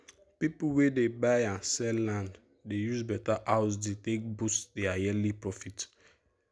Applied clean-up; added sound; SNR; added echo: none; none; none; none.